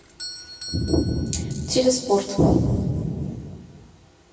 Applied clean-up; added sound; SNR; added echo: none; Doorbell; 18 dB; reverberation time 2.5 s.